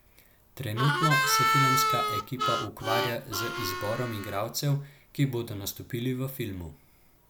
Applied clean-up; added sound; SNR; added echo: none; Harmonica; -3 dB; none.